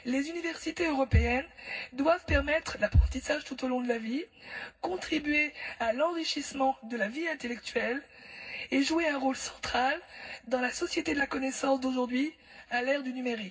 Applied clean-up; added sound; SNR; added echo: none; none; none; reverberation time 0.4 s.